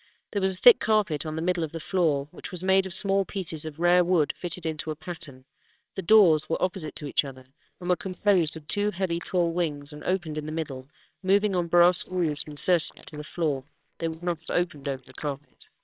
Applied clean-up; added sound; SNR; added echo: neural separator model SepFormer WHAMR!.